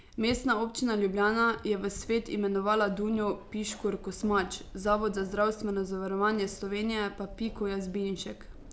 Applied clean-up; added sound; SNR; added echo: none; Keys jangling; 17 dB; none.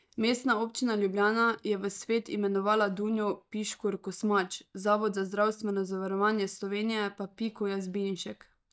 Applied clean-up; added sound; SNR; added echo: neural mask model DeepFilterNet 3.